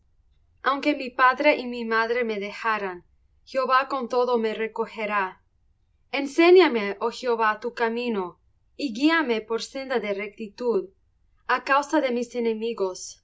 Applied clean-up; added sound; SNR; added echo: none; none; none; none.